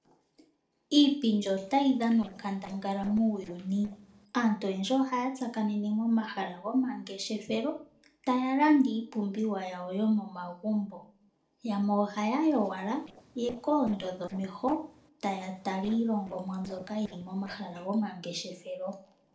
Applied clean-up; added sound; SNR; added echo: neural separator model SepFormer DNS4.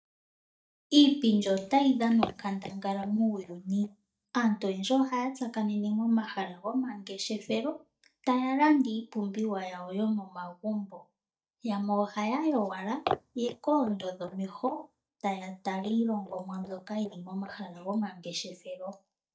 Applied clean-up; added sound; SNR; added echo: neural mask model DeepFilterNet 3.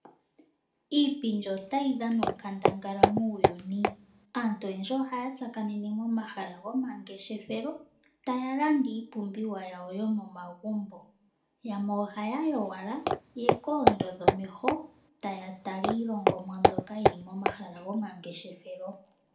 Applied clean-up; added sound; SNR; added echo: none; Walk, footsteps; -4 dB; reverberation time 0.4 s.